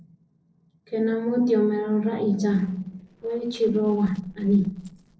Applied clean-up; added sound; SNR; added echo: neural separator model SepFormer DNS4.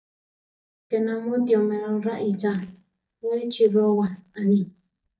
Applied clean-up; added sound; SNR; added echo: neural mask model DeepFilterNet 3.